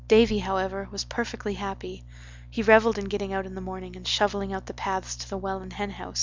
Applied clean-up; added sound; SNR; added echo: none; none; none; none.